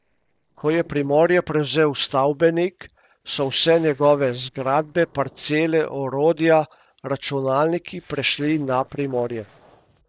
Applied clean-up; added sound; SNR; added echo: neural separator model SepFormer DNS4.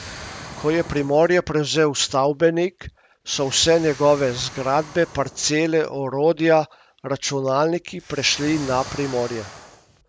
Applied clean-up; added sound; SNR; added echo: none; Explosion; 19 dB; none.